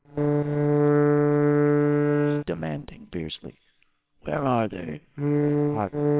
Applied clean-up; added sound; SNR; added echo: neural separator model SepFormer WHAMR!.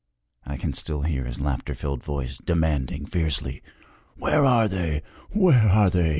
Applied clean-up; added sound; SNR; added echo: none; none; none; none.